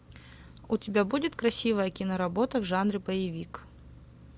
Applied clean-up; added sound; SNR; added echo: none; none; none; none.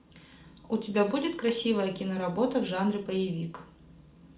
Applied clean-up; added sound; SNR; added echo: none; none; none; reverberation time 0.4 s.